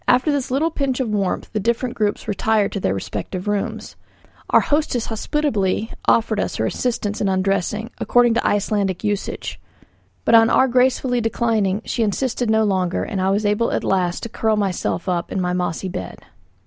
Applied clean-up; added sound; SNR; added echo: none; none; none; none.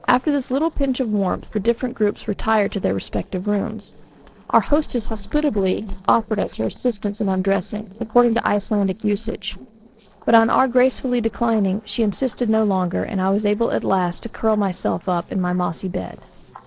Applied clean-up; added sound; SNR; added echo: neural separator model SepFormer DNS4.